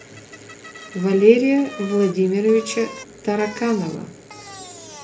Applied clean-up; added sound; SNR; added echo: none; Bicycle; 18 dB; reverberation time 0.3 s.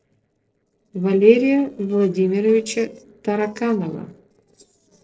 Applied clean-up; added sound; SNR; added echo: neural separator model SepFormer DNS4.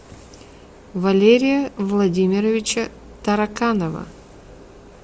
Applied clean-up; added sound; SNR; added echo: none; none; none; none.